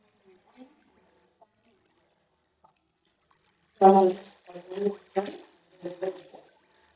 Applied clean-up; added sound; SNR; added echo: neural mask model DeepFilterNet 3.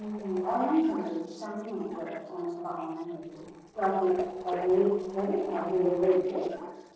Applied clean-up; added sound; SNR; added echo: neural separator model SepFormer DNS4.